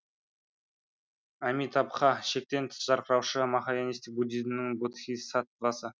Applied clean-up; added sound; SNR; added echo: none; none; none; none.